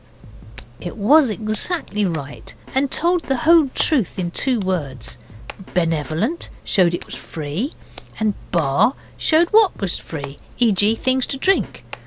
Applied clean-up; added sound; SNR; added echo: none; Drum kit + Hands; 19 dB; none.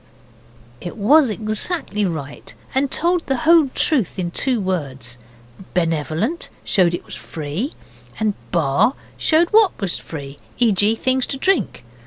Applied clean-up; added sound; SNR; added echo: none; none; none; none.